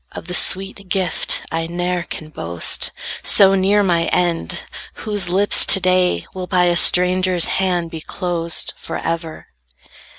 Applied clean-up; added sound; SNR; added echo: none; none; none; none.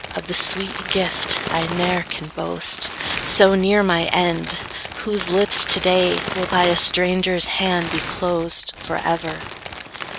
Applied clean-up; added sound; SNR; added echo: none; Crumpling, crinkling; 9 dB; none.